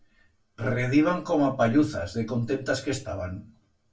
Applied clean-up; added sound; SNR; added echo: none; none; none; reverberation time 0.2 s.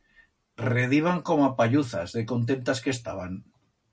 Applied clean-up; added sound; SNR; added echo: none; none; none; none.